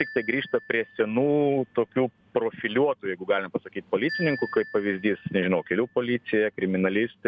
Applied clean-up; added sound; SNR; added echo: none; Marimba, xylophone; 18 dB; none.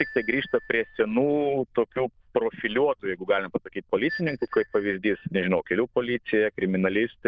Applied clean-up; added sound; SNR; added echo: neural diffusion model UNIVERSE++.